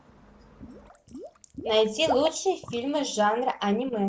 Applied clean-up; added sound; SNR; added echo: none; Water / Liquid; 12 dB; none.